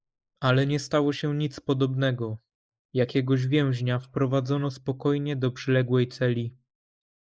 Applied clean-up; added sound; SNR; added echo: neural mask model Resemble Enhance denoiser.